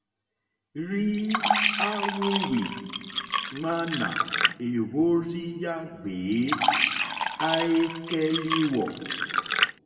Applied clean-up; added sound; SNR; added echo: none; Fill (with liquid); 0 dB; reverberation time 1.6 s.